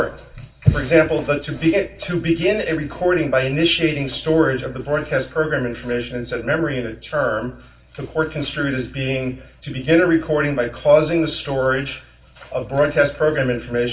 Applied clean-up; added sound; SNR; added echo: none; none; none; reverberation time 0.2 s.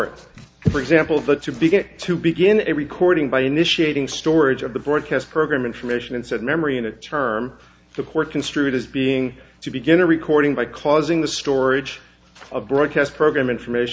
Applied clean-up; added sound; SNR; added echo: none; none; none; none.